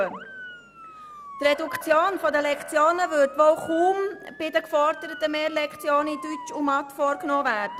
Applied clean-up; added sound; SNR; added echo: none; Motor vehicle (road) / Siren; 15 dB; none.